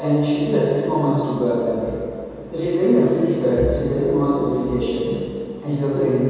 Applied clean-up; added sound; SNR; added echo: none; none; none; reverberation time 2.1 s.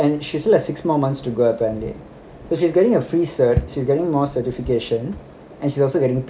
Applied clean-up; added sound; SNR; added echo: none; none; none; none.